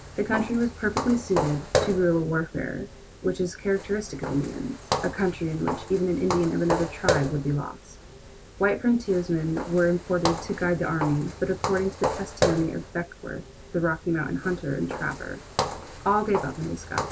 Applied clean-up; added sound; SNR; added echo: none; Walk, footsteps; 6 dB; none.